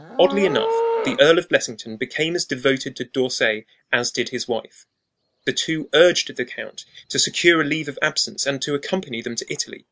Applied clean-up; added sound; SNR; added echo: none; Livestock, farm animals, working animals; 11 dB; none.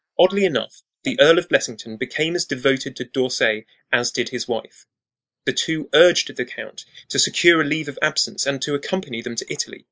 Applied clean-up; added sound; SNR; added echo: neural mask model Resemble Enhance denoiser.